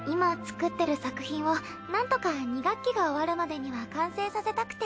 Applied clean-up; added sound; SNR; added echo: none; none; none; none.